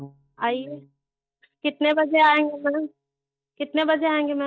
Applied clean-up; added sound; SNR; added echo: neural mask model DeepFilterNet 3.